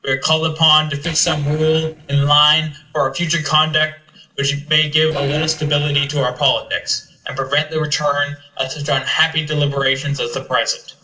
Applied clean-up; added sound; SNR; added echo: neural separator model SepFormer DNS4.